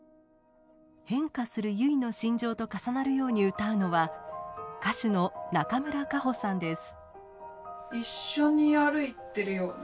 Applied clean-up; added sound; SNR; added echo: none; none; none; none.